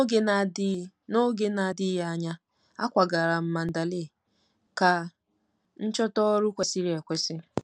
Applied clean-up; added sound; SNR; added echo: none; none; none; none.